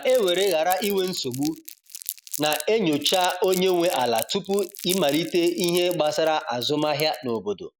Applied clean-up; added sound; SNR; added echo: none; Crumpling, crinkling; 14 dB; none.